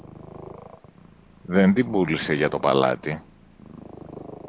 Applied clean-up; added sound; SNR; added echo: none; Purr; 17 dB; none.